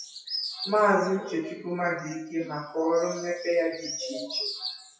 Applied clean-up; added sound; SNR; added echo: classical method WPE with log-MMSE.